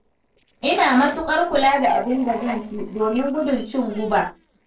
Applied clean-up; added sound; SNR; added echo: neural separator model SepFormer DNS4.